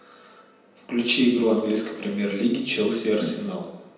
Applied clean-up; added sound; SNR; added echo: none; none; none; reverberation time 0.9 s.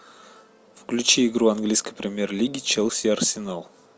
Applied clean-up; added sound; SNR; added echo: none; none; none; none.